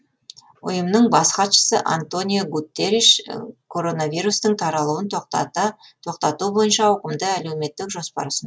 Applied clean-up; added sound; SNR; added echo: none; none; none; none.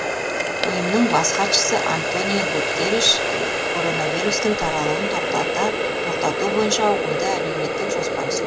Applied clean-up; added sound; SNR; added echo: none; Water tap, faucet; -1 dB; none.